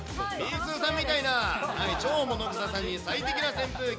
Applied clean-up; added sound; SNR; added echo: none; none; none; none.